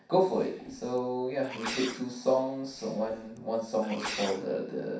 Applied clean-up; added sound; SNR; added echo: none; Sneeze; 12 dB; reverberation time 0.6 s.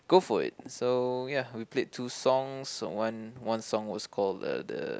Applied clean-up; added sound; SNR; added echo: none; none; none; none.